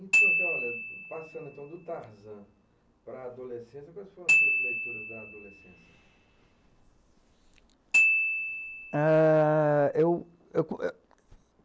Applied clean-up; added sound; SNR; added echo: none; Glockenspiel; -1 dB; none.